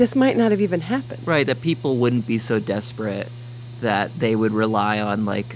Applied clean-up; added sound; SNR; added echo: none; Mechanical fan / Engine; 14 dB; none.